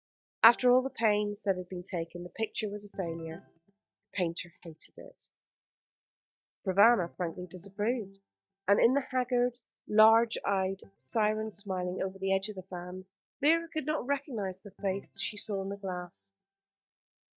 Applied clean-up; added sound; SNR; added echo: neural mask model DeepFilterNet 3.